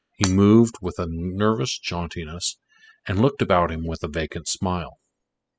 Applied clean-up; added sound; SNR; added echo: classical method spectral subtraction.